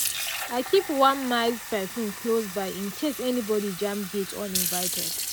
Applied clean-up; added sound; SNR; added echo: none; Fill (with liquid) / Sink (filling or washing); 6 dB; none.